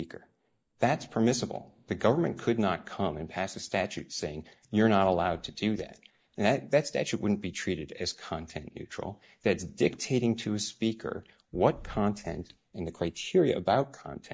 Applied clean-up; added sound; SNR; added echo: neural mask model DeepFilterNet 3.